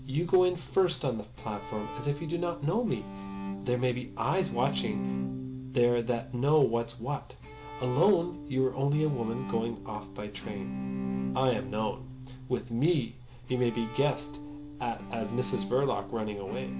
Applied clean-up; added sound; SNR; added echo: none; Bowed string instrument; 9 dB; none.